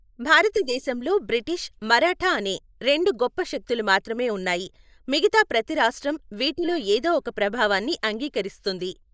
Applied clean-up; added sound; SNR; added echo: neural mask model Resemble Enhance denoiser.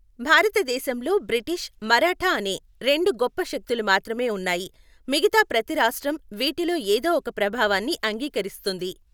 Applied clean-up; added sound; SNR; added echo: none; none; none; none.